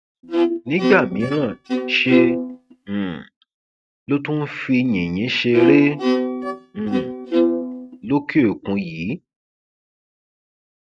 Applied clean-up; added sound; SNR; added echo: neural mask model RNNoise.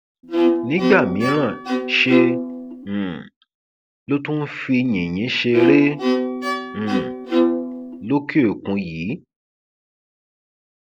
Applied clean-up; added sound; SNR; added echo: none; Bowed string instrument; -2 dB; none.